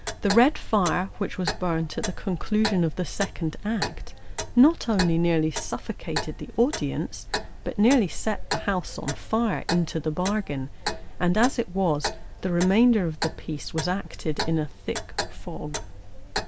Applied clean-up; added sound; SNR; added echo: none; Clock; 7 dB; none.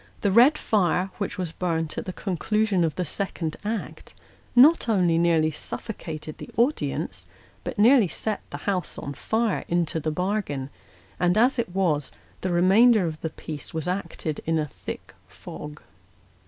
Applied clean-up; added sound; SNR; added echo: none; none; none; none.